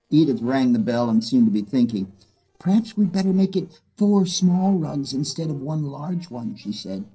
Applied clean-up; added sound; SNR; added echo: neural separator model SepFormer DNS4.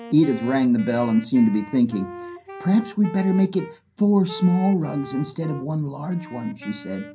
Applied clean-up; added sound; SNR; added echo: none; Wind instrument, woodwind instrument; 16 dB; reverberation time 0.3 s.